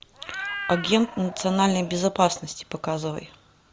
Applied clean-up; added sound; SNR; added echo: none; Meow; 10 dB; none.